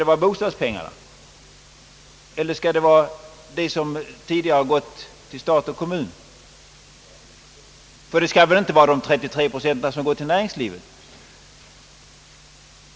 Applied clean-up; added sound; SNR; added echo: none; none; none; none.